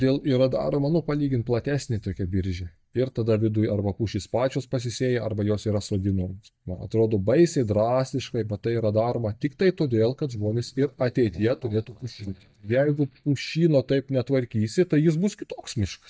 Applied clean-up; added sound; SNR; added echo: neural mask model DeepFilterNet 3.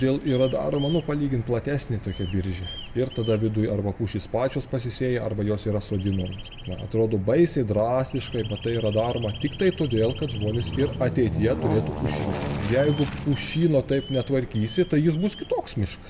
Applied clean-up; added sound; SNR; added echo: none; Aircraft; 11 dB; reverberation time 0.6 s.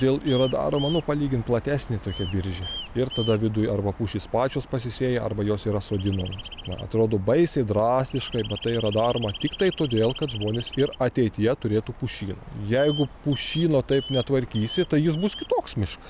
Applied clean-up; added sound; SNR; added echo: none; none; none; none.